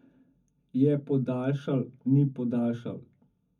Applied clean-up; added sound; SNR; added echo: none; none; none; reverberation time 0.3 s.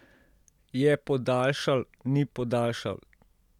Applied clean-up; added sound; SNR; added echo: none; none; none; none.